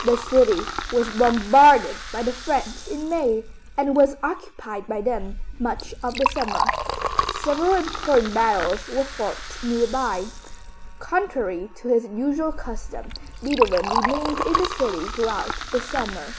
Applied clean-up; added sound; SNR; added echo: none; Liquid; 7 dB; none.